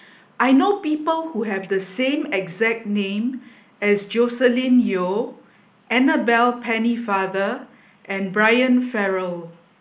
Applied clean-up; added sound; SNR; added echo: neural mask model Resemble Enhance denoiser.